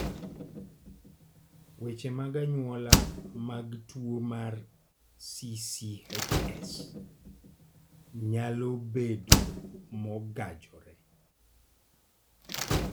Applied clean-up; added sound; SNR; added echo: none; Slam; -4 dB; none.